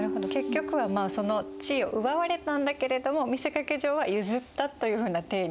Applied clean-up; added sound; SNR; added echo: none; Guitar; 11 dB; none.